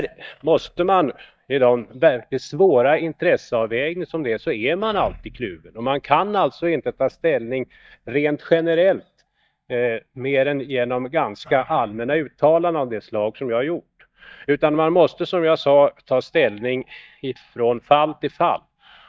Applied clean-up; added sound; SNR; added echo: neural mask model DeepFilterNet 3.